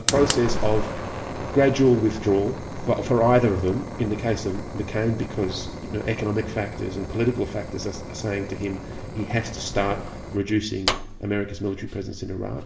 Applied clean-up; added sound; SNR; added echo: none; Fire; 7 dB; reverberation time 2.3 s.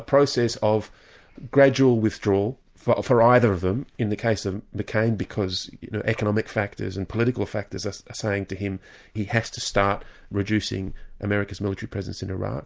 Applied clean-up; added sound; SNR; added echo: none; none; none; none.